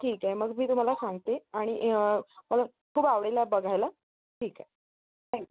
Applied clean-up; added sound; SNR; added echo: none; none; none; none.